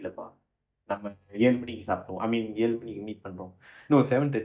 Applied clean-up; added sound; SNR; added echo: neural mask model DeepFilterNet 3.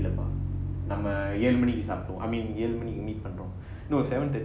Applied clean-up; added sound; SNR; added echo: none; Bass guitar; 5 dB; none.